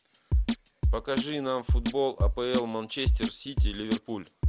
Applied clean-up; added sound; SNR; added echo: none; Drum kit; -5 dB; none.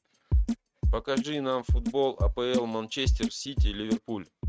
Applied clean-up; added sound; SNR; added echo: neural mask model RNNoise.